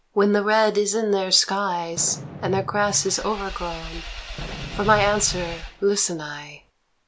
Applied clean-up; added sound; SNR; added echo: none; Fireworks + Engine / Vehicle; 11 dB; none.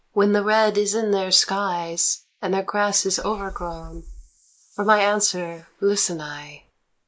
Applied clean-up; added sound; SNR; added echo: neural mask model Resemble Enhance denoiser.